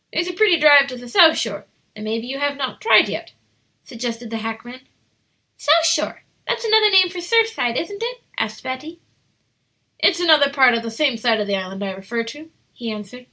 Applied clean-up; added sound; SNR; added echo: none; none; none; none.